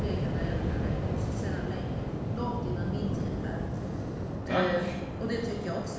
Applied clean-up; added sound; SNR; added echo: none; Waves, surf; -3 dB; reverberation time 1.1 s.